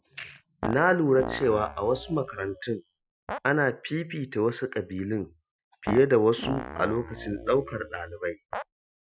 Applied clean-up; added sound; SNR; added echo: classical method Wiener filter.